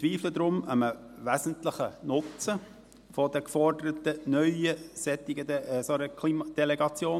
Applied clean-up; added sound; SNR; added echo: none; none; none; none.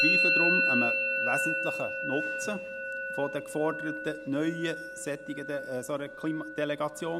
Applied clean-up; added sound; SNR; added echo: none; Musical instrument; -2 dB; none.